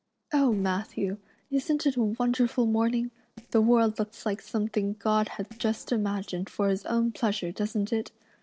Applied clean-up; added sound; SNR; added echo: neural separator model SepFormer DNS4.